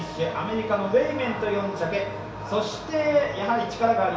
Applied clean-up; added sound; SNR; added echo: none; Wind instrument, woodwind instrument; 17 dB; reverberation time 0.6 s.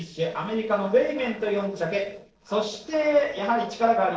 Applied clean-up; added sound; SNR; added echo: neural separator model SepFormer DNS4.